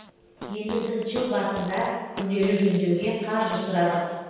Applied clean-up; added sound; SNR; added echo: none; Fart; 16 dB; reverberation time 1.2 s.